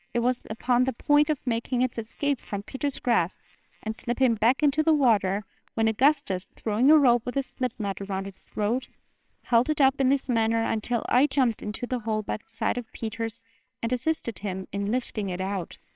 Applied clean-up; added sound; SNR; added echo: neural separator model SepFormer WHAMR!.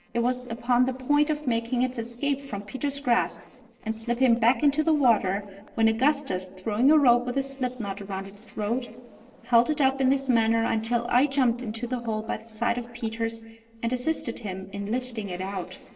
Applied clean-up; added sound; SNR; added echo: neural separator model SepFormer DNS4.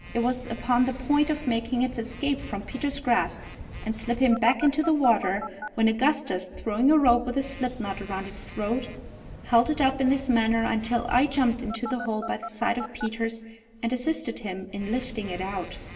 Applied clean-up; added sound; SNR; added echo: none; Telephone; 14 dB; reverberation time 2.0 s.